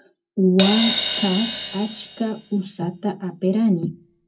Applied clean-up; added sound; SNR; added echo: none; Crash cymbal; 6 dB; reverberation time 0.3 s.